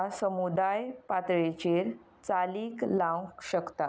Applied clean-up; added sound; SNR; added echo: none; none; none; none.